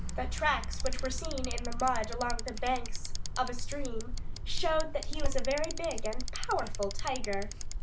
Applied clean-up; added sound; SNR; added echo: none; Bicycle; -3 dB; none.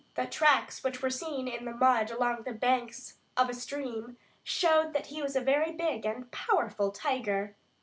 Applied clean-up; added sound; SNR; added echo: none; none; none; none.